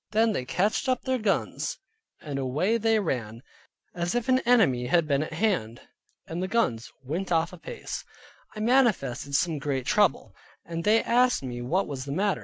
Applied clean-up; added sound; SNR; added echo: none; none; none; none.